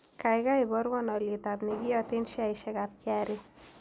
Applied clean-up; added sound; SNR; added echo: none; Fireworks; 15 dB; none.